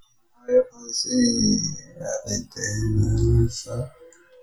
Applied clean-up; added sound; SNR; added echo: none; none; none; reverberation time 0.2 s.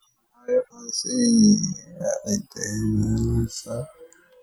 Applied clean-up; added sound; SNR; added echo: none; none; none; none.